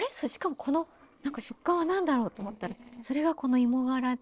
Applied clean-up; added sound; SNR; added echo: neural separator model SepFormer DNS4.